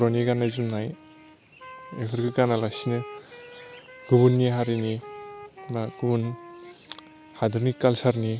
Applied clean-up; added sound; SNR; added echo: none; Wind instrument, woodwind instrument; 19 dB; none.